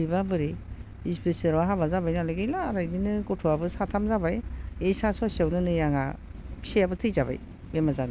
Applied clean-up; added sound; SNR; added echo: none; none; none; none.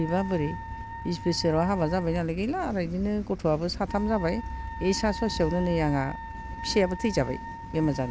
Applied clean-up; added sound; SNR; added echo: none; Wind instrument, woodwind instrument; 13 dB; none.